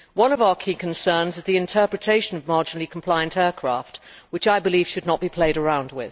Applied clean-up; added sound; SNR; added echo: none; none; none; none.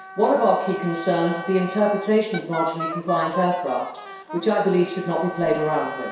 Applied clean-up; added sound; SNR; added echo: none; Wind instrument, woodwind instrument; 11 dB; reverberation time 0.7 s.